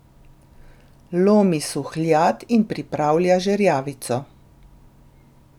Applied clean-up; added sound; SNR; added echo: none; none; none; none.